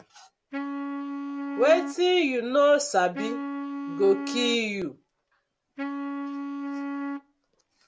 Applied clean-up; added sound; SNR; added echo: none; Wind instrument, woodwind instrument; 7 dB; none.